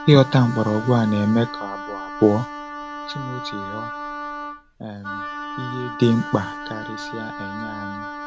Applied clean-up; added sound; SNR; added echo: none; Wind instrument, woodwind instrument; 10 dB; none.